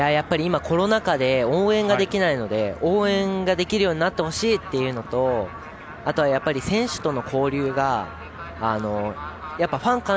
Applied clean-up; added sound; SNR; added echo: none; none; none; none.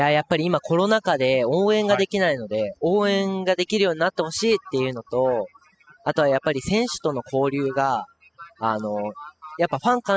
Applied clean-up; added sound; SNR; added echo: classical method spectral subtraction.